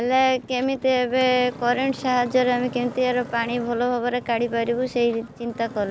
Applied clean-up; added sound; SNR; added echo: none; Motorcycle; 17 dB; none.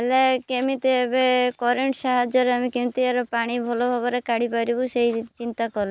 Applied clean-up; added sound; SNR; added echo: none; none; none; none.